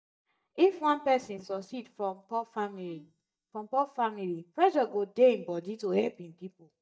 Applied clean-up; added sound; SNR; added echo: neural mask model DeepFilterNet 3.